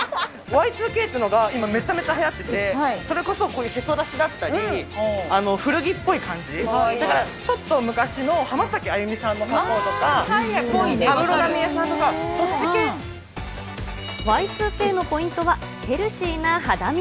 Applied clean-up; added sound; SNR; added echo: none; Burping, eructation; 19 dB; none.